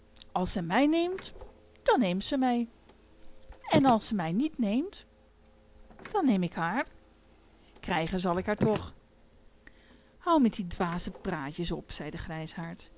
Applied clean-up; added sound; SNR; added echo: none; Slam; 13 dB; none.